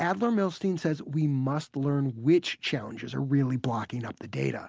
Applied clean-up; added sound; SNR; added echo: none; none; none; none.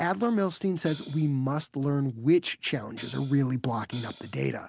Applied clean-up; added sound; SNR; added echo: none; Hi-hat; 16 dB; none.